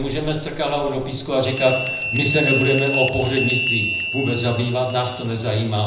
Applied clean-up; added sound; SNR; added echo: none; Bell; 5 dB; reverberation time 0.8 s.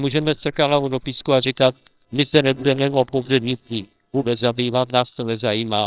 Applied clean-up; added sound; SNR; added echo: neural separator model SepFormer WHAMR!.